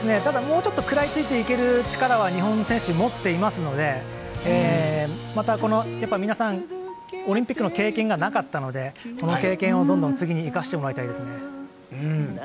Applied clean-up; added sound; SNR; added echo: none; none; none; none.